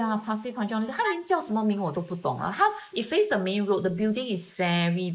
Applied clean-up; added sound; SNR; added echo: neural mask model Resemble Enhance denoiser.